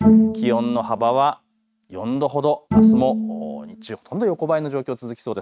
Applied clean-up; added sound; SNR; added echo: neural mask model RNNoise.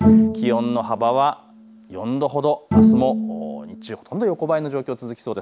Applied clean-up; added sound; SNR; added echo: none; Bowed string instrument; -2 dB; none.